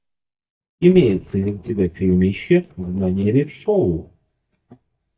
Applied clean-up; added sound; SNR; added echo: neural mask model DeepFilterNet 3.